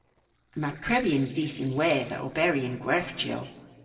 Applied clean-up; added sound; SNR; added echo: neural separator model SepFormer DNS4.